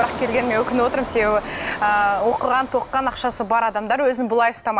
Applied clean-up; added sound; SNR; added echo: none; Engine; 12 dB; none.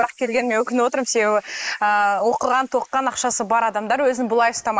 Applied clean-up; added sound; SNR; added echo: neural mask model Resemble Enhance denoiser.